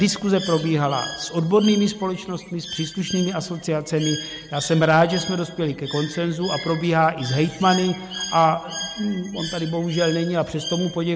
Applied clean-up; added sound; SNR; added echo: none; Bird; 13 dB; none.